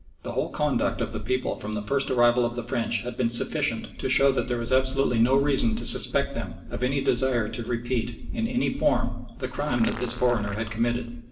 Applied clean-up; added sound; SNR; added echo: none; Fart; 14 dB; reverberation time 0.6 s.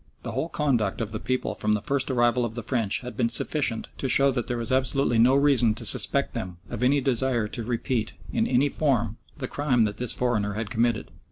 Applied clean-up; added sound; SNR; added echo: none; none; none; none.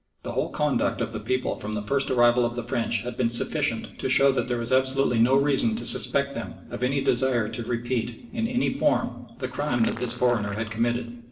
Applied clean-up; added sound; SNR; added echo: neural separator model SepFormer DNS4.